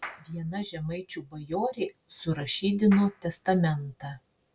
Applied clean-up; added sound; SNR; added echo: none; Clapping; 19 dB; none.